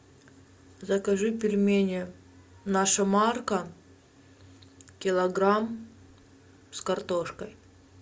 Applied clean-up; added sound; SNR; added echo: none; none; none; none.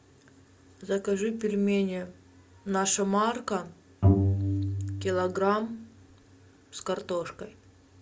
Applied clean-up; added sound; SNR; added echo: none; Bowed string instrument; -1 dB; none.